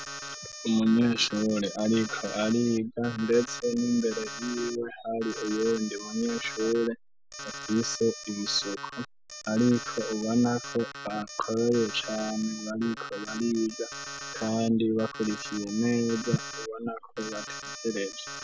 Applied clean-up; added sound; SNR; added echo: none; Alarm; 12 dB; none.